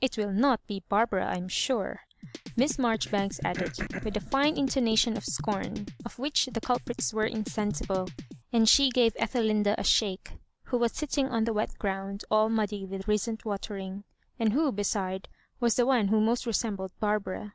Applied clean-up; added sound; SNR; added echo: none; Cough + Drum kit; 11 dB; none.